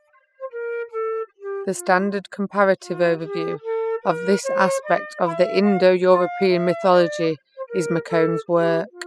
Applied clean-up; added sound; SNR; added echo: classical method spectral subtraction.